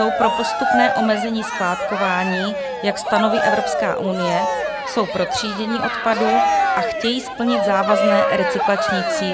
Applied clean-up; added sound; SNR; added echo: none; Cheering; -1 dB; none.